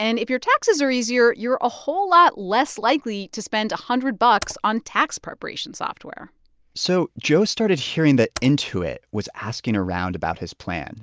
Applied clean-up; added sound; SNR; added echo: none; Computer keyboard; 19 dB; none.